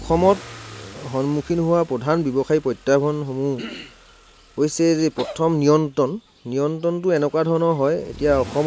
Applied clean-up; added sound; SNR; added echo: none; Engine starting / Accelerating, revving, vroom / Car; 20 dB; none.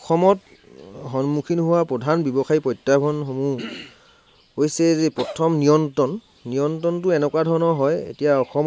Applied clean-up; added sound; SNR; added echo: none; none; none; none.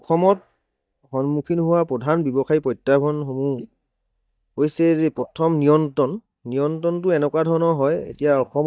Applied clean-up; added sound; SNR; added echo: neural mask model DeepFilterNet 3.